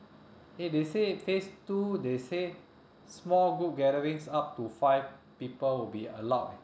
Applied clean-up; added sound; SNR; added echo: none; none; none; none.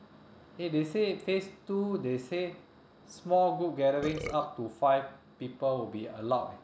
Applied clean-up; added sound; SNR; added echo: none; Burping, eructation; 8 dB; none.